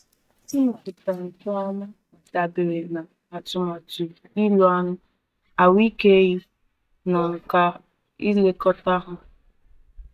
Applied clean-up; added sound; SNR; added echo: neural mask model DeepFilterNet 3.